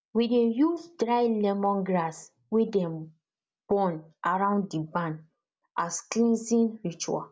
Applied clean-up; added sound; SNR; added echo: none; none; none; none.